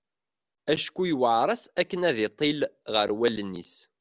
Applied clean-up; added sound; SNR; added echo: none; none; none; none.